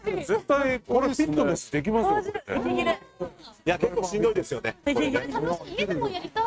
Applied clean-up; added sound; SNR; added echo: neural mask model RNNoise.